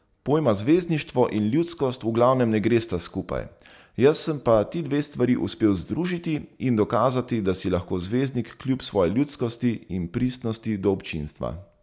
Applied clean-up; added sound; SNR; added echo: none; none; none; none.